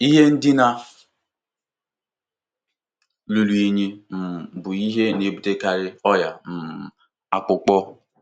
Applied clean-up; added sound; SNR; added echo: none; none; none; none.